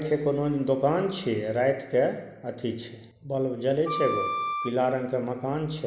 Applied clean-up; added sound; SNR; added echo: none; Wind instrument, woodwind instrument; 5 dB; none.